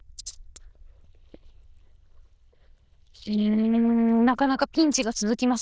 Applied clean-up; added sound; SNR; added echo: neural diffusion model UNIVERSE++.